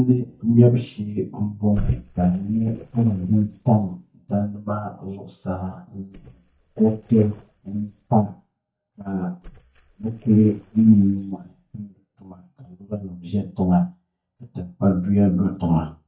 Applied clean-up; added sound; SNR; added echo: neural mask model DeepFilterNet 3.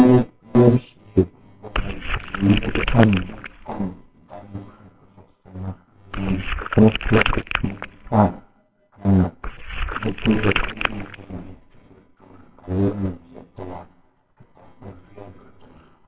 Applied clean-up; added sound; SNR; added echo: neural separator model SepFormer WHAMR!.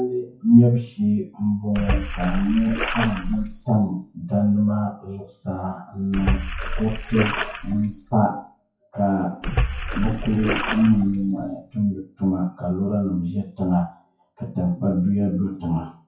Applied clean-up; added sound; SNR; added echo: classical method WPE with log-MMSE.